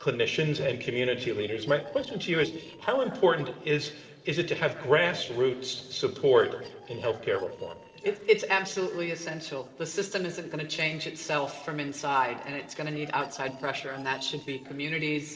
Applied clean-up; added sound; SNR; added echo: neural separator model SepFormer DNS4.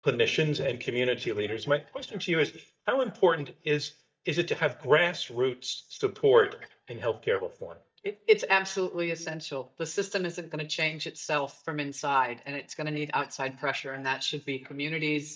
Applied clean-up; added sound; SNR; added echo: neural mask model DeepFilterNet 3.